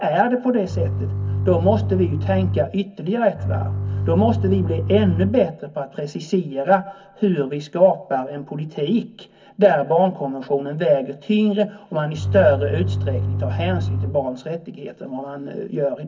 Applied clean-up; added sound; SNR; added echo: none; Bowed string instrument; 3 dB; reverberation time 0.3 s.